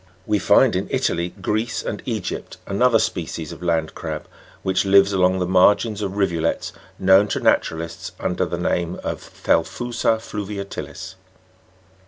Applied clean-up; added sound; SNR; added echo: none; none; none; none.